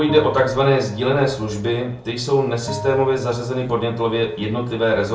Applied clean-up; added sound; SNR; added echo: none; Bell; 16 dB; reverberation time 0.3 s.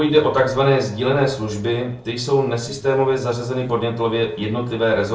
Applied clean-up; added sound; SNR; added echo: neural separator model SepFormer DNS4.